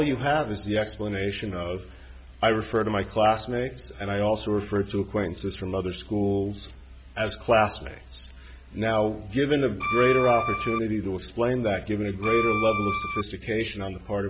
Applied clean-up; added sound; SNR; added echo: none; Bowed string instrument; 2 dB; none.